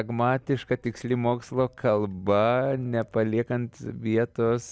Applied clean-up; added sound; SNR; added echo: none; none; none; none.